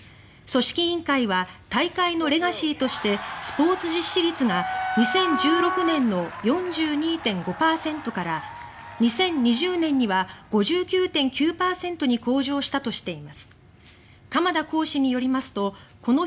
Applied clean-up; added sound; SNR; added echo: none; Wind instrument, woodwind instrument; 3 dB; none.